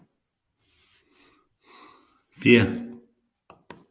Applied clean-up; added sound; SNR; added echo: none; none; none; none.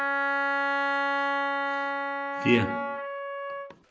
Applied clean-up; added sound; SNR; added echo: none; Wind instrument, woodwind instrument; -5 dB; none.